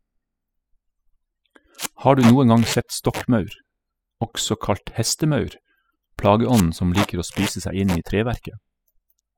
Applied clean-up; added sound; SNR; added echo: classical method spectral subtraction.